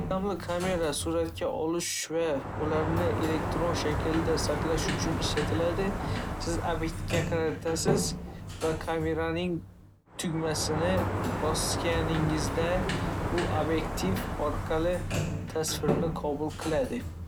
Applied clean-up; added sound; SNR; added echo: none; Sliding door; 1 dB; none.